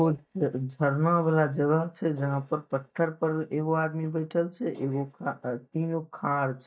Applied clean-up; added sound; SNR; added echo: neural mask model DeepFilterNet 3.